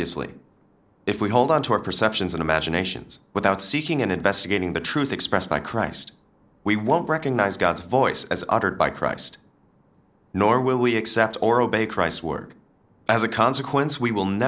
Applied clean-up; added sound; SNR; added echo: none; none; none; none.